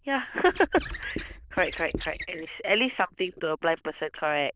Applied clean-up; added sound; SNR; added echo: neural diffusion model UNIVERSE++.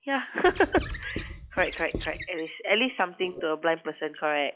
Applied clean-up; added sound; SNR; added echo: classical method log-MMSE.